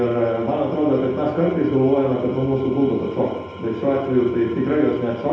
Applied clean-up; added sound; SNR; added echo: none; Engine / Tools; 17 dB; reverberation time 0.8 s.